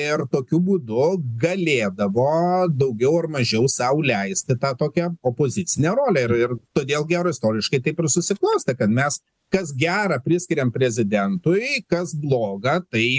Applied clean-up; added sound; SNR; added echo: none; none; none; none.